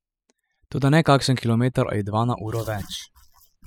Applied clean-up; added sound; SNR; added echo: classical method spectral subtraction.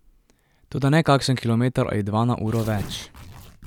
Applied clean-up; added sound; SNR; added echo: none; Tearing; 20 dB; none.